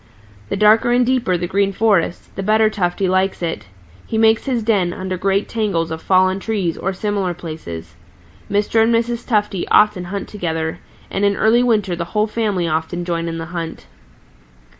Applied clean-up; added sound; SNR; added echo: none; none; none; none.